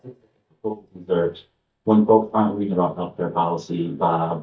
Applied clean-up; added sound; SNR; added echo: neural mask model DeepFilterNet 3.